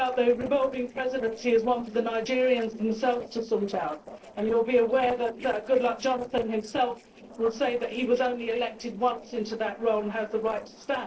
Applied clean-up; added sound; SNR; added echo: neural separator model SepFormer DNS4.